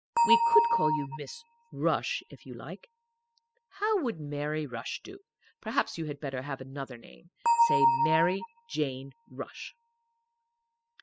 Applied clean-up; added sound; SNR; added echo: classical method spectral subtraction.